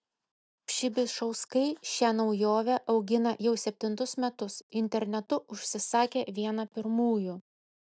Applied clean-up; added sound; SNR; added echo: none; none; none; none.